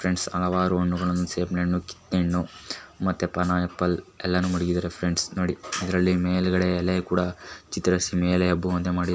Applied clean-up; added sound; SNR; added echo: none; none; none; none.